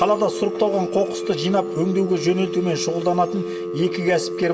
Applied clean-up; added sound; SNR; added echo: none; Telephone; 6 dB; reverberation time 2.2 s.